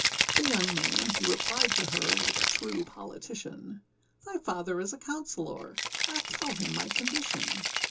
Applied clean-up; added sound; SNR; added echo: none; Rattle (instrument); -4 dB; reverberation time 0.2 s.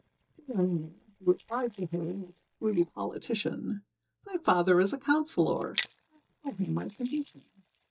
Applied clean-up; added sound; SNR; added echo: neural mask model DeepFilterNet 3.